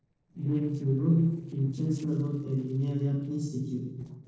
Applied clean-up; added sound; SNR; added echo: neural separator model SepFormer DNS4.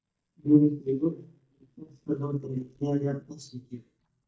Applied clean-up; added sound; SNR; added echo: neural mask model DeepFilterNet 3.